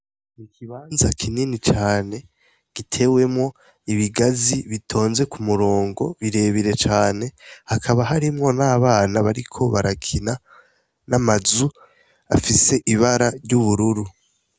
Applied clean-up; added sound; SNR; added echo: none; none; none; none.